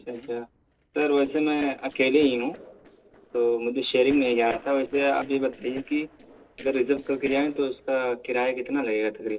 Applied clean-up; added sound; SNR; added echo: neural separator model SepFormer DNS4.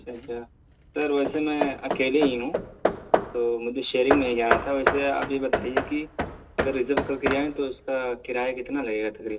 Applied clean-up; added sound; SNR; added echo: none; Hammer / Wood; 3 dB; reverberation time 0.2 s.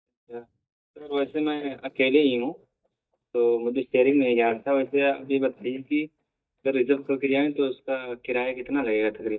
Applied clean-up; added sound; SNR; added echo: neural mask model DeepFilterNet 3.